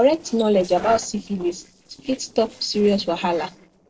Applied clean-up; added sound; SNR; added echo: neural separator model SepFormer DNS4.